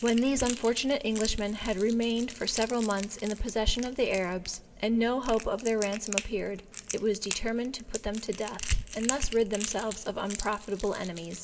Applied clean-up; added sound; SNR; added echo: none; Crackle; 11 dB; reverberation time 1.2 s.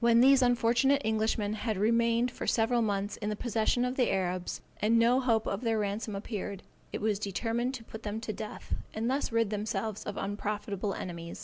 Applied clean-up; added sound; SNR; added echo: none; none; none; none.